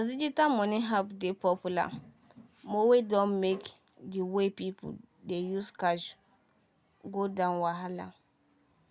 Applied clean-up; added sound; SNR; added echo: none; none; none; none.